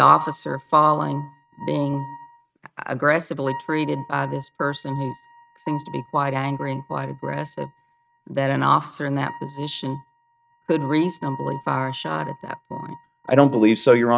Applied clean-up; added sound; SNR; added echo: neural mask model RNNoise.